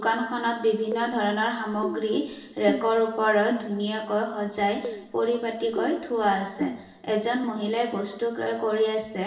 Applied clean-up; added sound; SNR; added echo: none; Keyboard (musical); 10 dB; reverberation time 1.1 s.